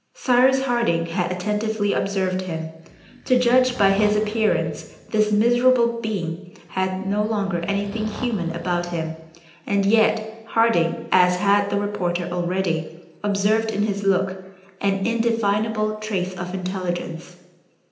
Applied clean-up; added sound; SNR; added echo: none; Breathing; 18 dB; reverberation time 0.8 s.